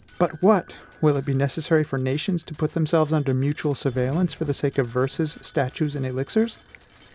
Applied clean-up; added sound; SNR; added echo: none; Doorbell + Bicycle bell; 16 dB; none.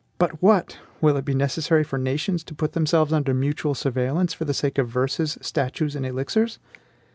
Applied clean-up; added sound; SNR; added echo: none; none; none; none.